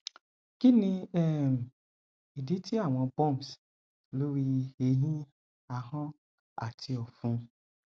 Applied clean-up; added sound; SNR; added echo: none; none; none; none.